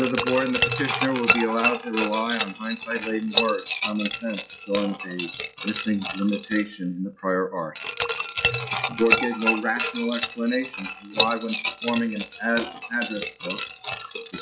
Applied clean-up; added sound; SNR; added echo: classical method log-MMSE.